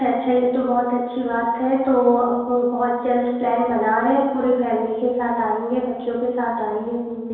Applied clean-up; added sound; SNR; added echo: none; none; none; reverberation time 1.2 s.